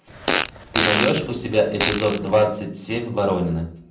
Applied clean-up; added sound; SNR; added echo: none; Fart; 3 dB; reverberation time 0.6 s.